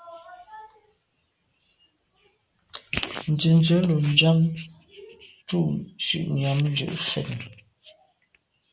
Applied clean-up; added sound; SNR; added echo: none; none; none; none.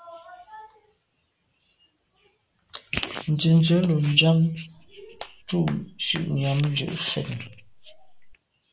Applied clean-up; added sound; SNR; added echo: none; Hands; 19 dB; none.